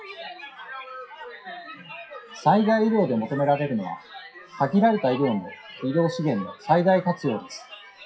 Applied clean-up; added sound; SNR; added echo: classical method WPE with log-MMSE.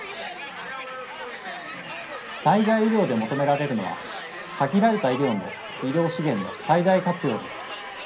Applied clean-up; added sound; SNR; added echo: none; Crowd; 10 dB; reverberation time 0.3 s.